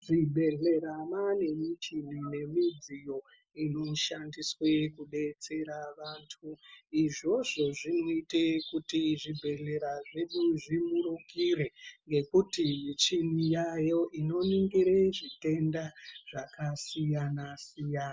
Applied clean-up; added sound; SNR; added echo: none; none; none; none.